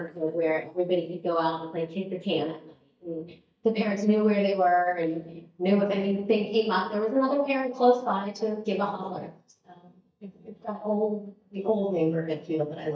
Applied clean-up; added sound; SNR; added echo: neural mask model DeepFilterNet 3.